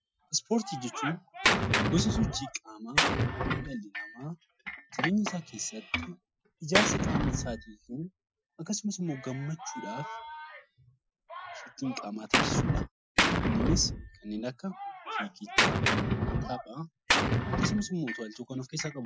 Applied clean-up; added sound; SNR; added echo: classical method Wiener filter.